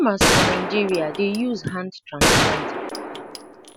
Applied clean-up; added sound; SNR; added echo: none; Gunshot, gunfire; -3 dB; none.